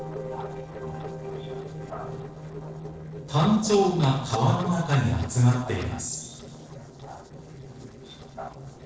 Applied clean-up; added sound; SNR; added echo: neural separator model SepFormer DNS4.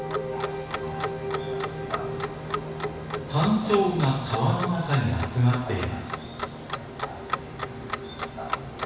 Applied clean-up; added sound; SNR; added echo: none; Clock; 8 dB; reverberation time 1.1 s.